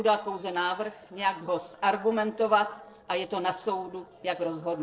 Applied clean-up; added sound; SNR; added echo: neural separator model SepFormer DNS4.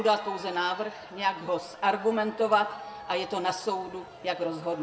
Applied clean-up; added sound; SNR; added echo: none; Crowd; 17 dB; reverberation time 0.6 s.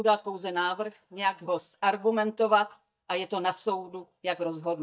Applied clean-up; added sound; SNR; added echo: neural mask model DeepFilterNet 3.